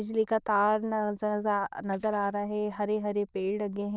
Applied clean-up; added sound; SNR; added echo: neural diffusion model UNIVERSE++.